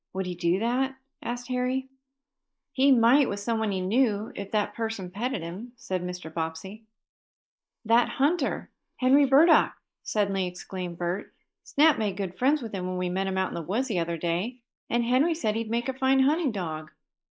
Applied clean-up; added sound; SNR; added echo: neural mask model Resemble Enhance denoiser.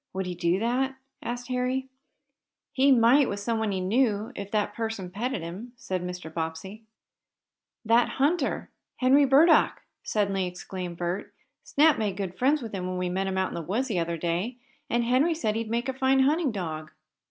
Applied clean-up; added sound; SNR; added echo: none; none; none; none.